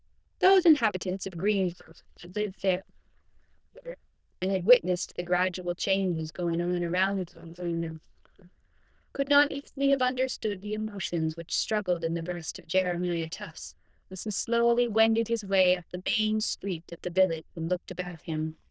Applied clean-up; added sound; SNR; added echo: neural diffusion model UNIVERSE++.